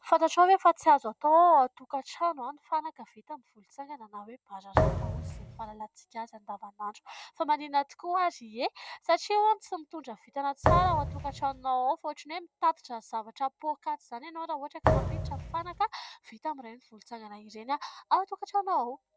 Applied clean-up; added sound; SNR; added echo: none; Thump, thud; 0 dB; none.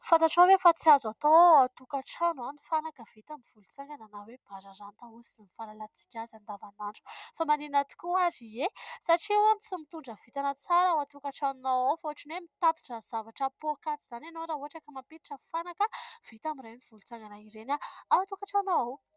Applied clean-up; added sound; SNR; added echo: none; none; none; none.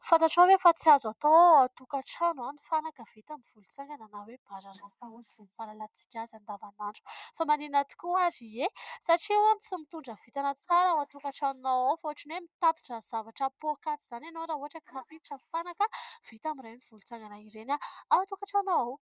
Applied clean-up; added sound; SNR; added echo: neural mask model Resemble Enhance denoiser.